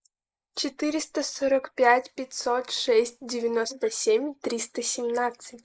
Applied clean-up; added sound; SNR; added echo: neural mask model Resemble Enhance denoiser.